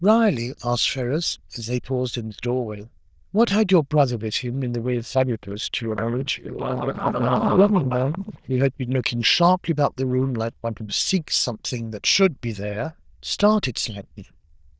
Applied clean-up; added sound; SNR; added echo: neural diffusion model UNIVERSE++.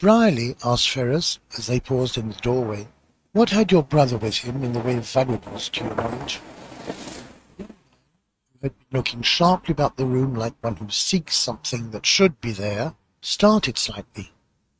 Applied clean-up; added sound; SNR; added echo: neural mask model RNNoise.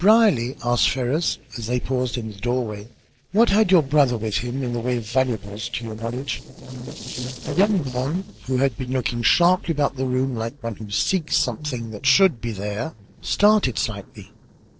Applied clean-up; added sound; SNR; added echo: neural separator model SepFormer DNS4.